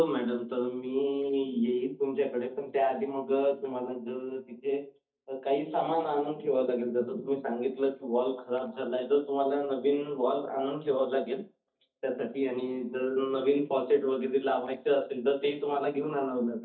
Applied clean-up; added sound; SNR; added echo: neural mask model DeepFilterNet 3.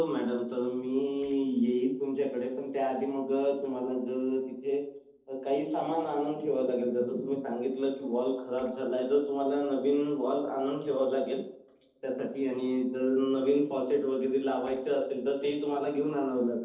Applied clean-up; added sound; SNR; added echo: neural separator model SepFormer DNS4.